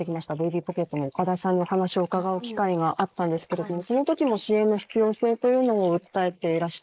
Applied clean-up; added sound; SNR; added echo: neural mask model Resemble Enhance denoiser.